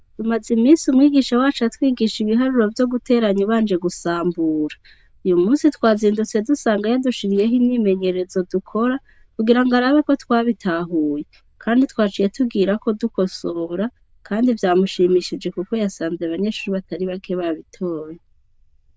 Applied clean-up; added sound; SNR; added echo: neural diffusion model UNIVERSE++.